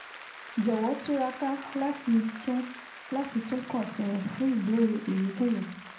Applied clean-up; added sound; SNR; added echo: none; Applause; 15 dB; reverberation time 0.5 s.